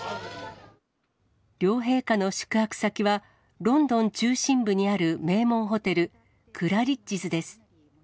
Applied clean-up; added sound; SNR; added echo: none; none; none; none.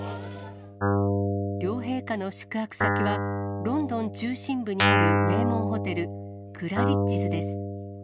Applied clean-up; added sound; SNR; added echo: none; Guitar; -5 dB; none.